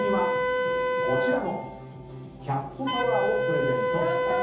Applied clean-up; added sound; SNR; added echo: none; Wind instrument, woodwind instrument; -4 dB; reverberation time 0.7 s.